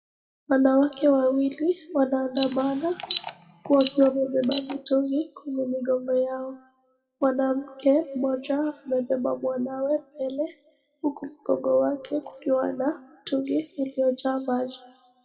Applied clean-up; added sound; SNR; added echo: classical method WPE with log-MMSE.